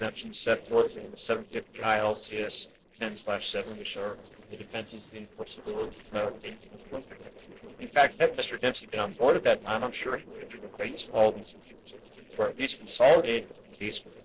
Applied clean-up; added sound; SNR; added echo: neural separator model SepFormer DNS4.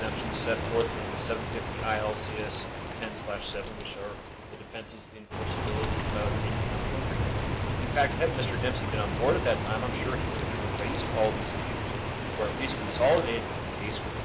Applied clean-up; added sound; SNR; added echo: none; Rain; -1 dB; none.